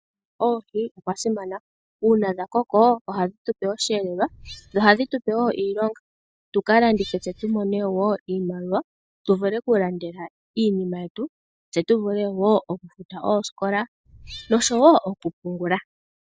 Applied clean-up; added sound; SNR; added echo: neural mask model DeepFilterNet 3.